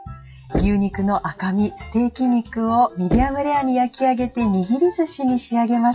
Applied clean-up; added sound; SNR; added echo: classical method WPE with log-MMSE.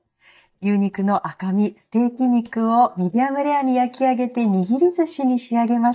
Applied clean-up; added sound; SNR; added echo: neural mask model DeepFilterNet 3.